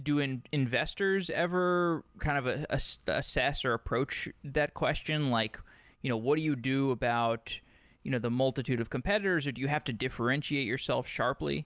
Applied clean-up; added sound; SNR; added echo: none; none; none; none.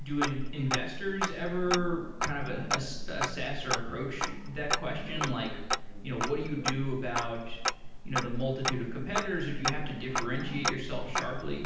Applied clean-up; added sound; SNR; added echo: none; Tick-tock; -1 dB; reverberation time 0.9 s.